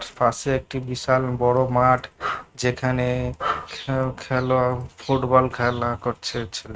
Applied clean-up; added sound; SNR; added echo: neural mask model RNNoise.